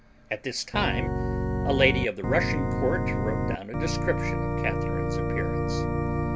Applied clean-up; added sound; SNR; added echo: none; Organ; -3 dB; none.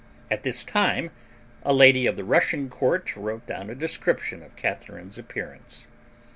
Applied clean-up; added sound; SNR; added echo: none; none; none; none.